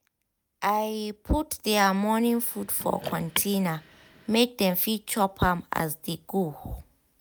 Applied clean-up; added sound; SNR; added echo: none; Car; 14 dB; none.